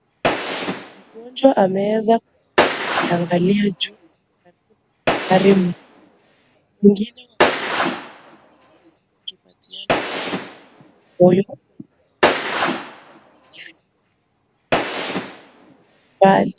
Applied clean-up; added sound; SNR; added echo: none; Gunshot, gunfire; 4 dB; none.